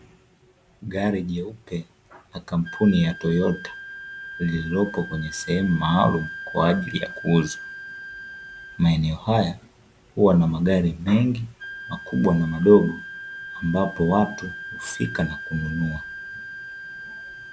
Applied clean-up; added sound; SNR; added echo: none; Wind instrument, woodwind instrument; 14 dB; none.